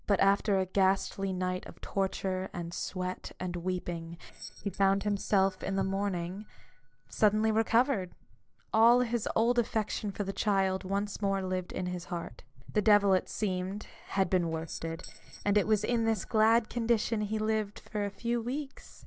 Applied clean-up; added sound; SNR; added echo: neural separator model SepFormer DNS4.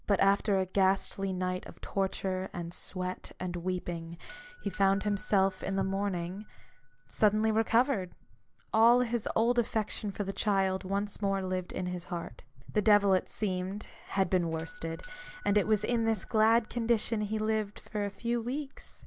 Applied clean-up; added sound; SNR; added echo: none; Doorbell; 17 dB; none.